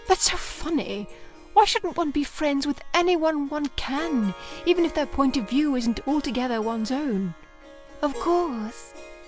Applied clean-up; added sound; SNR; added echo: none; Harp; 19 dB; none.